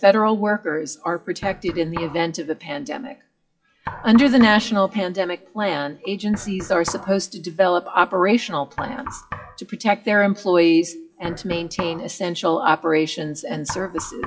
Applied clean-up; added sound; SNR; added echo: classical method WPE with log-MMSE.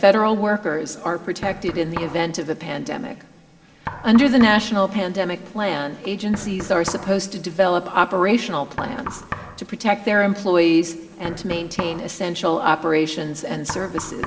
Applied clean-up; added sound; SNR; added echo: none; Knock; 15 dB; reverberation time 2.4 s.